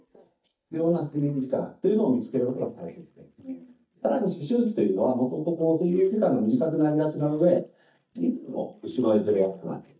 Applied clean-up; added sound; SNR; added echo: neural mask model DeepFilterNet 3.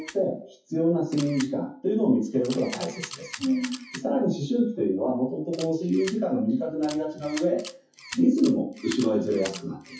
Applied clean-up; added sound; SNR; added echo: classical method WPE with log-MMSE.